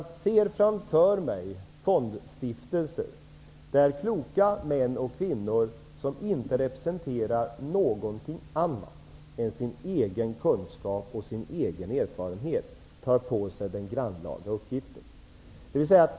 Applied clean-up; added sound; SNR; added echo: none; none; none; none.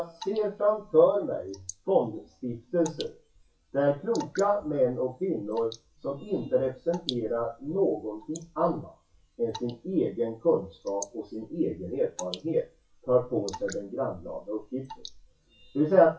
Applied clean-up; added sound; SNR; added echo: classical method WPE with log-MMSE.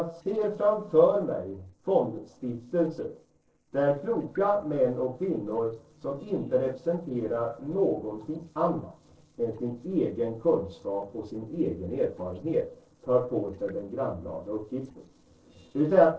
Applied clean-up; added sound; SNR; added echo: neural separator model SepFormer DNS4.